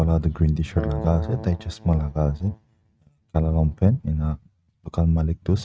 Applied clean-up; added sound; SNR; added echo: neural mask model RNNoise.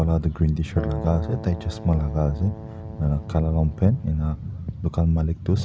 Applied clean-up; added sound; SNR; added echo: none; Keyboard (musical); 15 dB; none.